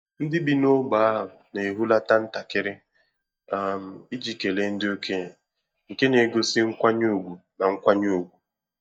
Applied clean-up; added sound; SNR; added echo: neural mask model DeepFilterNet 3.